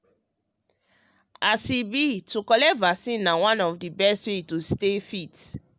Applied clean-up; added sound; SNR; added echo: none; none; none; none.